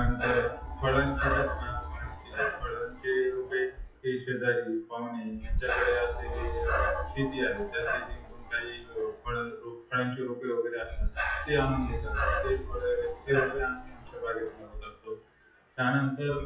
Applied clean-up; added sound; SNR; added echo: classical method WPE with log-MMSE.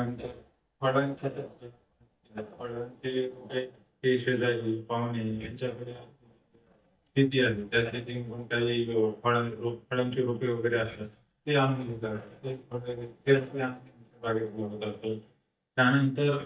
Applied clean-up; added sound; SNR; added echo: neural mask model DeepFilterNet 3.